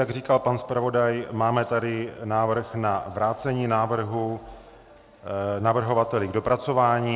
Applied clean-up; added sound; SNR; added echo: none; none; none; none.